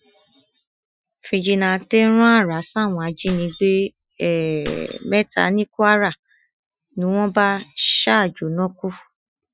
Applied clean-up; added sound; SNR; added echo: classical method Wiener filter.